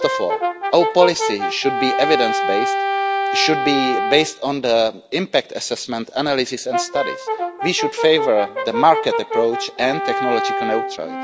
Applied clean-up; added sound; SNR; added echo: none; Brass instrument; 3 dB; none.